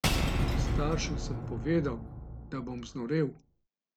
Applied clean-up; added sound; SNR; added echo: none; Shatter / Boom; -2 dB; none.